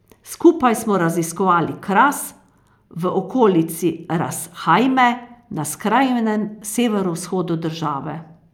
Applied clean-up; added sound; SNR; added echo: none; none; none; none.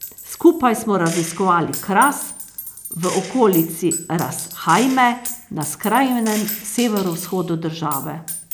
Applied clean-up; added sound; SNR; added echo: none; Gunshot, gunfire; 11 dB; none.